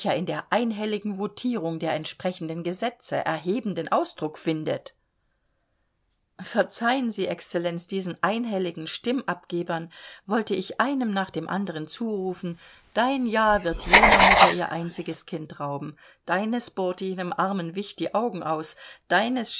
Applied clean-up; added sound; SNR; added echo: none; Writing; -5 dB; none.